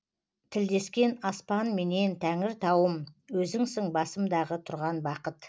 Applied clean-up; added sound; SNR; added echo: none; none; none; none.